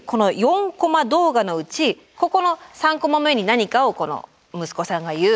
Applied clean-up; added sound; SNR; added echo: none; none; none; none.